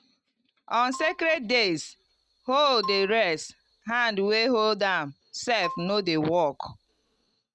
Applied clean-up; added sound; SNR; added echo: neural mask model RNNoise.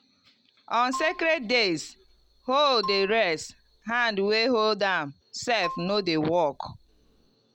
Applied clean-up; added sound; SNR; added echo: none; Marimba, xylophone; 15 dB; none.